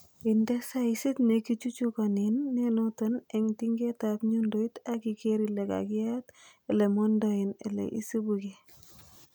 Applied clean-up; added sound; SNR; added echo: none; none; none; none.